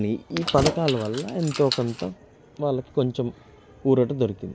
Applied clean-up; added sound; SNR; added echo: none; Keys jangling; 8 dB; none.